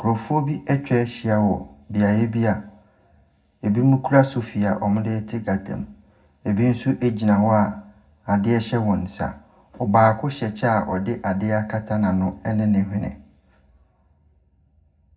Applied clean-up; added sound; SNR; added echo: none; none; none; reverberation time 0.3 s.